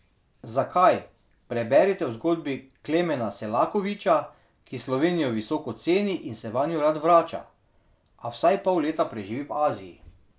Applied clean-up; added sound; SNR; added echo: none; none; none; none.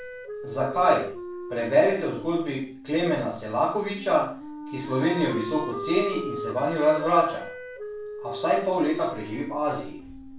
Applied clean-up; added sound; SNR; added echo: none; Wind instrument, woodwind instrument; 11 dB; reverberation time 0.4 s.